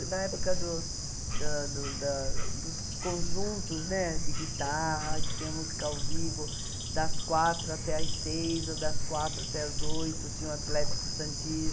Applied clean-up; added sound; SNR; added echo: none; Bird / Insect; -5 dB; none.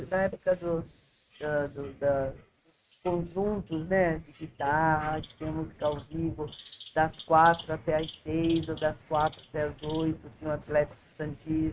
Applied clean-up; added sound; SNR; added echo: neural mask model RNNoise.